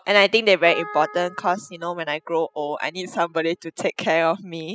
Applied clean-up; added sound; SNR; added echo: classical method spectral subtraction.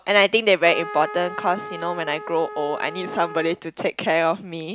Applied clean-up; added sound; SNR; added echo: none; Trumpet; 13 dB; none.